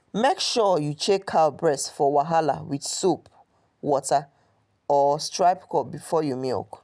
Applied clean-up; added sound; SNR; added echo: none; none; none; none.